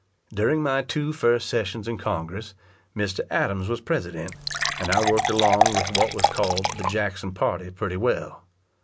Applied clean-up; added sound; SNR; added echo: none; Fill (with liquid) / Water; -2 dB; none.